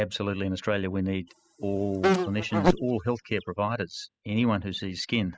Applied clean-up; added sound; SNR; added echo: classical method spectral subtraction.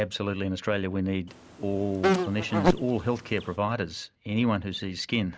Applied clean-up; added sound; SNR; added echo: none; Insect; 0 dB; none.